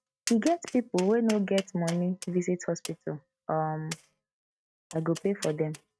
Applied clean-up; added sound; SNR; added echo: neural mask model RNNoise.